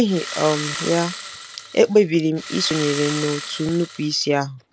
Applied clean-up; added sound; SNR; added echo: none; Engine starting; 11 dB; none.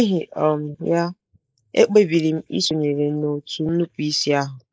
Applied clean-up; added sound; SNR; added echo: neural mask model Resemble Enhance denoiser.